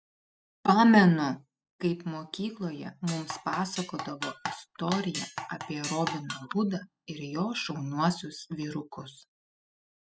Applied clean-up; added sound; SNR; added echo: classical method spectral subtraction.